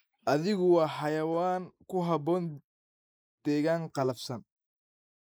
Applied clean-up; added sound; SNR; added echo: neural mask model Resemble Enhance denoiser.